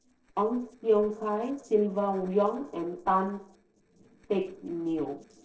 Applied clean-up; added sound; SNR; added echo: neural separator model SepFormer DNS4.